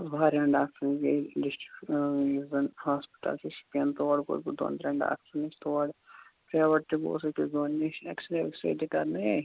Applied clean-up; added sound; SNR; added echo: neural mask model Resemble Enhance denoiser.